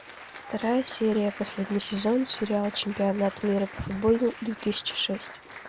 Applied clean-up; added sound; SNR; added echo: none; Applause; 15 dB; none.